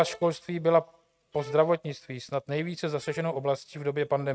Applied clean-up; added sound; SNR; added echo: neural mask model RNNoise.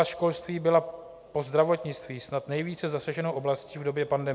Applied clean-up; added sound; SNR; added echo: none; none; none; none.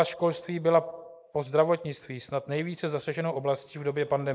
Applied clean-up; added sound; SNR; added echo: neural mask model Resemble Enhance denoiser.